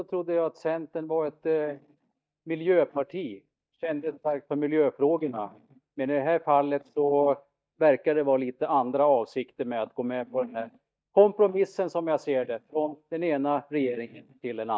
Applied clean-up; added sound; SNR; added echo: neural mask model DeepFilterNet 3.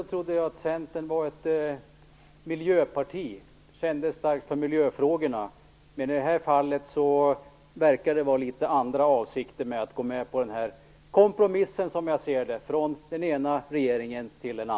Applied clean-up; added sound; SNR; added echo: none; none; none; none.